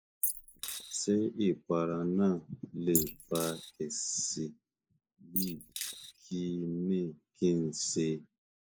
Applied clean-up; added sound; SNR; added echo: neural mask model Resemble Enhance denoiser.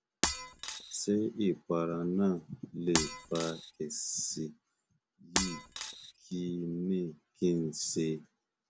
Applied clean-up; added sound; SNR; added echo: none; Shatter; 1 dB; none.